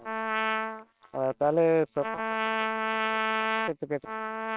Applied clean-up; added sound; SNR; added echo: neural separator model SepFormer WHAM!.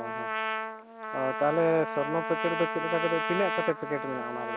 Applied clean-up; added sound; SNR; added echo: none; Trumpet; 3 dB; none.